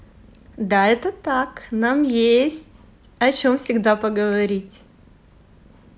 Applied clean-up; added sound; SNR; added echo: none; none; none; none.